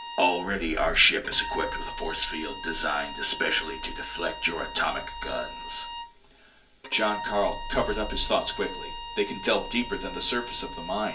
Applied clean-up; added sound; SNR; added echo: none; Bowed string instrument; 12 dB; reverberation time 0.3 s.